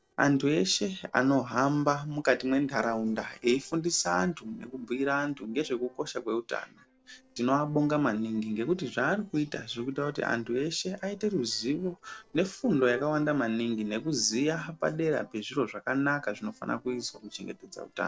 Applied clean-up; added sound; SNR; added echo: neural separator model SepFormer DNS4.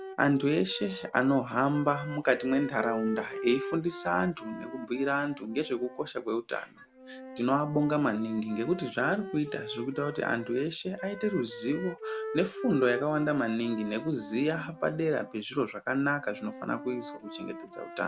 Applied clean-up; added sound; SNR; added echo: none; Wind instrument, woodwind instrument; 12 dB; none.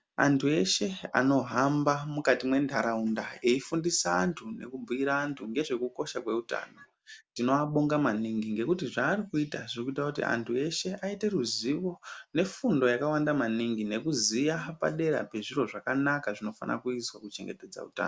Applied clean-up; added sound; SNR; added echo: none; none; none; none.